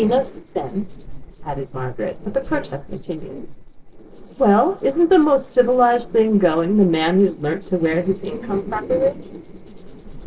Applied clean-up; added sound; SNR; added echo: neural separator model SepFormer DNS4.